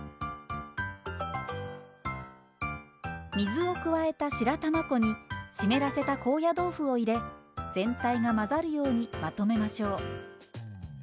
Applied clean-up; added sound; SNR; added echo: none; none; none; none.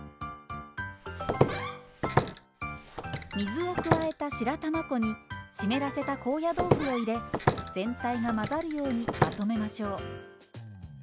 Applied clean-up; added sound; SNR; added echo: none; Walk, footsteps; 0 dB; none.